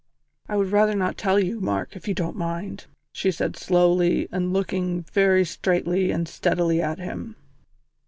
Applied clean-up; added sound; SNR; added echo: none; none; none; none.